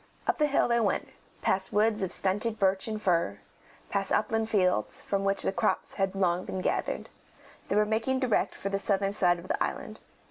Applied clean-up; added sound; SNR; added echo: none; none; none; none.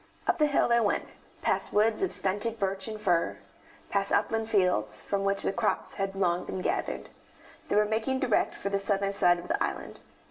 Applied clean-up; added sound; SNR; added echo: none; none; none; reverberation time 0.7 s.